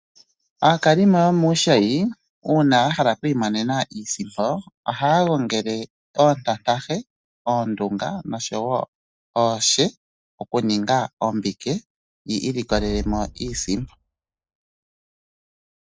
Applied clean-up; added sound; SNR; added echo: neural mask model RNNoise.